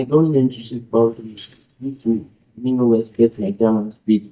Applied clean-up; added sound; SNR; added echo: neural mask model DeepFilterNet 3.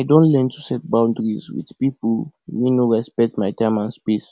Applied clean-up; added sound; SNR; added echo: none; none; none; none.